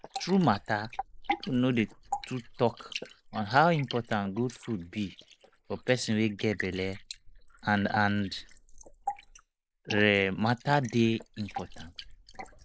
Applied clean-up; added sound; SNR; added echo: neural mask model Resemble Enhance denoiser.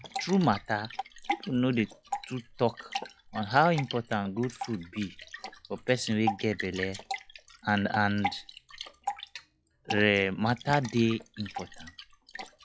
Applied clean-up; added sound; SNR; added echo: classical method log-MMSE.